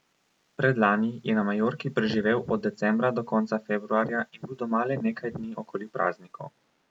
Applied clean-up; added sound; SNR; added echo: neural mask model Resemble Enhance denoiser.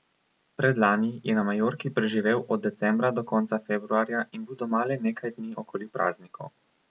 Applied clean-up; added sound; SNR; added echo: none; none; none; none.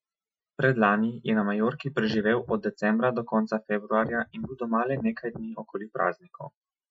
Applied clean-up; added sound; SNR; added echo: classical method Wiener filter.